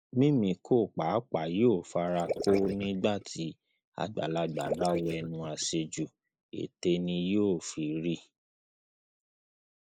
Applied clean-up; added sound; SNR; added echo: neural mask model Resemble Enhance denoiser.